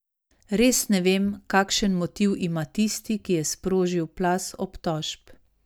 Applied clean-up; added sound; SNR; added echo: none; none; none; none.